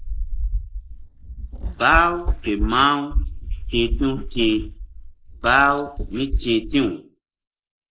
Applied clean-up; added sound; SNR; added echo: neural mask model Resemble Enhance denoiser.